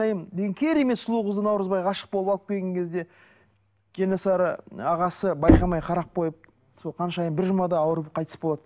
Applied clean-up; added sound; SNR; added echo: none; Knock; 0 dB; none.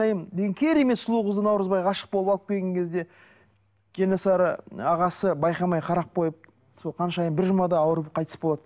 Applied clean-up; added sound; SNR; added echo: none; none; none; none.